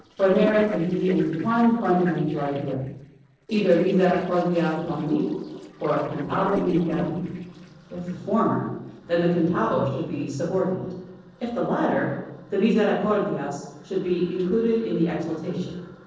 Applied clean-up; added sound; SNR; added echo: neural separator model SepFormer DNS4.